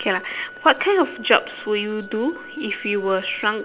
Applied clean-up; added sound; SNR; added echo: none; Organ; 17 dB; none.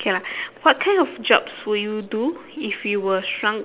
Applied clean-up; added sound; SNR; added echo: none; none; none; none.